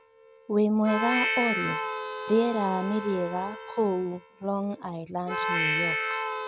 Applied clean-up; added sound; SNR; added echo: none; Harmonica; 3 dB; none.